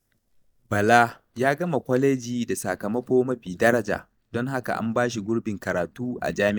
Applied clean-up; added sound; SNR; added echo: neural mask model DeepFilterNet 3.